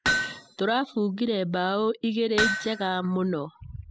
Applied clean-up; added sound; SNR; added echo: classical method spectral subtraction.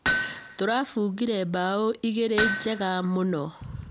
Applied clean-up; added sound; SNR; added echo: none; Hammer; 4 dB; none.